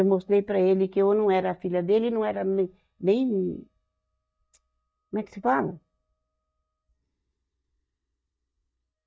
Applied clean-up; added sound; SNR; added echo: neural mask model DeepFilterNet 3.